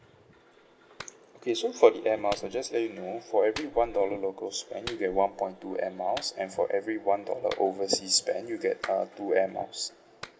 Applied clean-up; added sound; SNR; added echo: none; Clapping; 19 dB; none.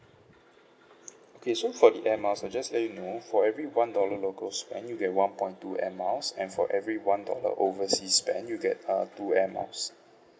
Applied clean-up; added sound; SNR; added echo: none; none; none; none.